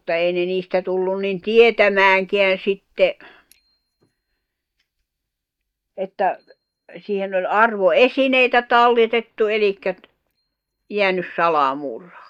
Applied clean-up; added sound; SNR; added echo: neural mask model DeepFilterNet 3.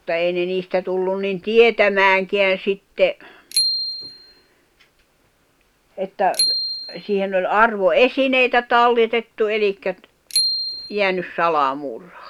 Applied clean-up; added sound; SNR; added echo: none; Bicycle bell; 5 dB; none.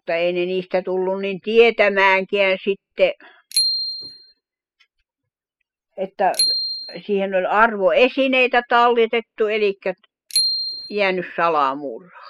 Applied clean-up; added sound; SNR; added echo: classical method spectral subtraction.